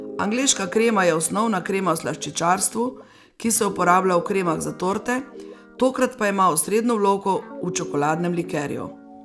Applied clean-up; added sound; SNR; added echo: none; Guitar; 16 dB; none.